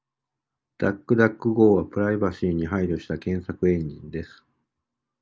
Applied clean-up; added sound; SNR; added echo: none; none; none; none.